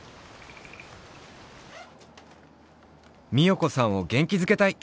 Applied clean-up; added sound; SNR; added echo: none; none; none; none.